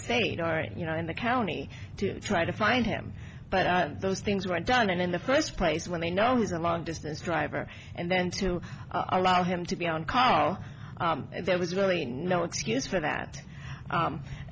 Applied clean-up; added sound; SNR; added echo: none; Train; 13 dB; none.